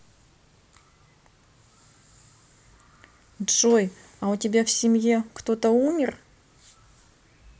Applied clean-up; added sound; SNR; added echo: none; none; none; none.